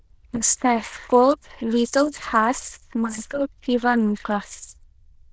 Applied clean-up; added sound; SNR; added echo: neural diffusion model UNIVERSE++.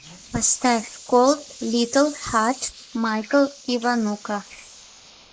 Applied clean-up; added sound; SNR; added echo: neural mask model Resemble Enhance denoiser.